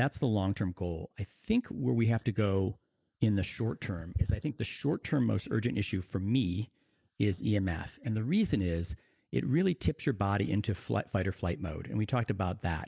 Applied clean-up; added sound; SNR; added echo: neural mask model Resemble Enhance denoiser.